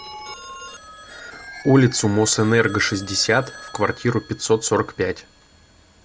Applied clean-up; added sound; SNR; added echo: none; Telephone; 18 dB; none.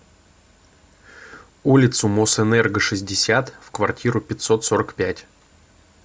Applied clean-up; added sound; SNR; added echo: none; none; none; none.